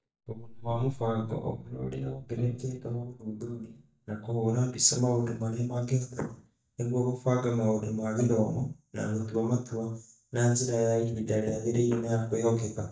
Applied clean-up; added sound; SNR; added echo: neural mask model DeepFilterNet 3.